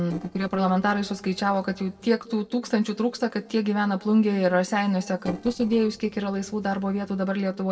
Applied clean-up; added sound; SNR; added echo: neural separator model SepFormer DNS4.